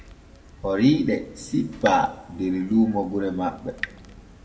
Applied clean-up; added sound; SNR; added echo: none; Drip / Water tap, faucet; 17 dB; reverberation time 1.2 s.